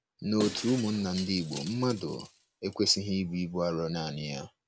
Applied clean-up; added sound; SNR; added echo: none; Shatter; 12 dB; none.